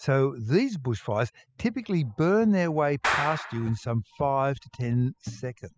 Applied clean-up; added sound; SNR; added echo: classical method spectral subtraction.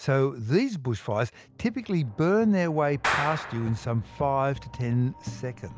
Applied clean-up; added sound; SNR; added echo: none; Clapping; 7 dB; none.